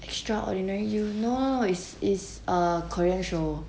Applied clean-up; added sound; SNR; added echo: none; none; none; none.